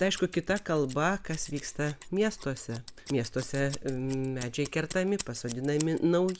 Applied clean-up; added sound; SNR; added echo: none; Scissors; 16 dB; none.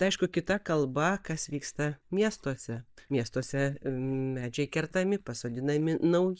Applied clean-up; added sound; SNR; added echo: neural mask model DeepFilterNet 3.